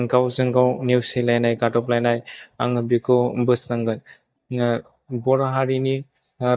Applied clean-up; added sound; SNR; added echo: neural mask model DeepFilterNet 3.